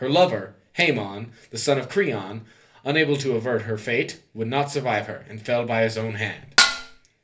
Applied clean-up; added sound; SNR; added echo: none; Dishes, pots, and pans; -3 dB; reverberation time 0.3 s.